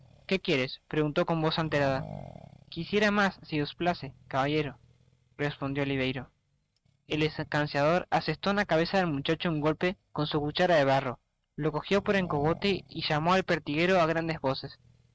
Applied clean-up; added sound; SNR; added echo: neural mask model RNNoise.